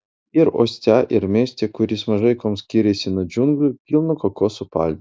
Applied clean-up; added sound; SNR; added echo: none; none; none; none.